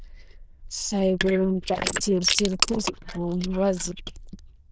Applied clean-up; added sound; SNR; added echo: neural diffusion model UNIVERSE++.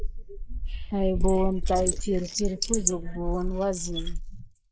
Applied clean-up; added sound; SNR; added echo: neural mask model Resemble Enhance denoiser.